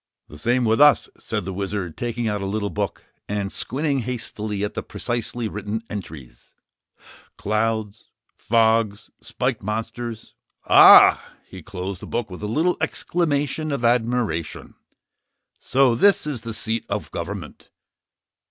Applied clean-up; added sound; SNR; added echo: none; none; none; none.